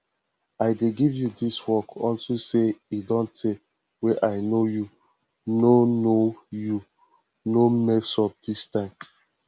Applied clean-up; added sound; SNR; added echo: none; none; none; none.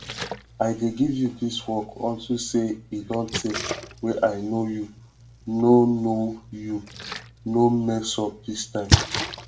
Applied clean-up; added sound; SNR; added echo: none; Splash, splatter; 7 dB; reverberation time 0.3 s.